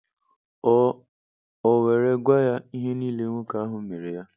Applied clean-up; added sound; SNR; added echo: none; none; none; none.